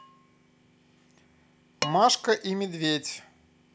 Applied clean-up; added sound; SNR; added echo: none; Dishes, pots, and pans; 13 dB; none.